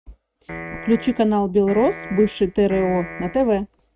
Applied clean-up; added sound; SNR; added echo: neural mask model RNNoise.